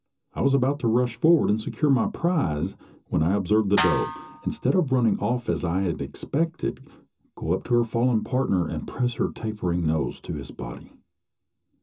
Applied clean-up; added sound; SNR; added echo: none; Snare drum; 7 dB; reverberation time 0.2 s.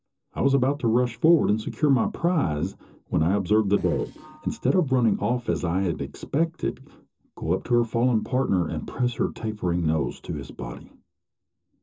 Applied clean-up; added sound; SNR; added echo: neural separator model SepFormer DNS4.